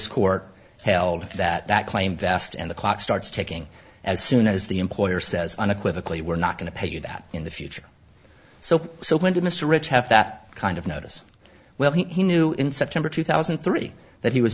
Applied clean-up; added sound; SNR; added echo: none; none; none; none.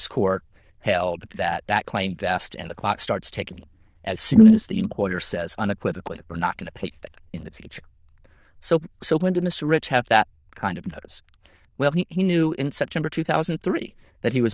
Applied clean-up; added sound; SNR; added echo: neural diffusion model UNIVERSE++.